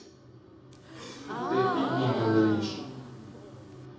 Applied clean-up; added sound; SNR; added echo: none; Gasp; 3 dB; reverberation time 0.6 s.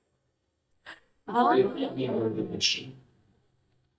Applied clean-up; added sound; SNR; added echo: neural mask model DeepFilterNet 3.